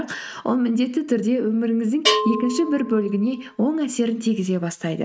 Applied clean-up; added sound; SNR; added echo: neural mask model RNNoise.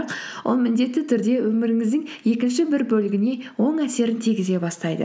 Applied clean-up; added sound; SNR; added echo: none; none; none; none.